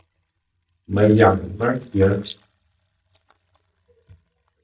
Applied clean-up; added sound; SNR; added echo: neural mask model DeepFilterNet 3.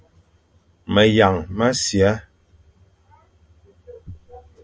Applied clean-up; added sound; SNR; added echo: none; none; none; none.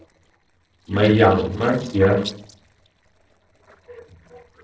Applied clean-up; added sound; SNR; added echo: neural separator model SepFormer DNS4.